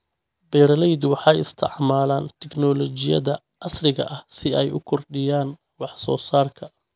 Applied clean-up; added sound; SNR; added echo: none; none; none; none.